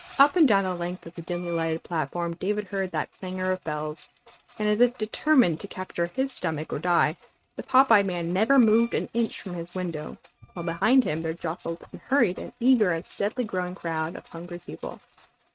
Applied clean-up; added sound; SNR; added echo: neural mask model RNNoise.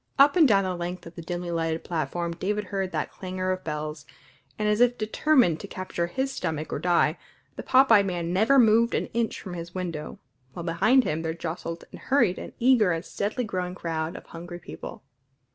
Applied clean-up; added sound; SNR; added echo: none; none; none; none.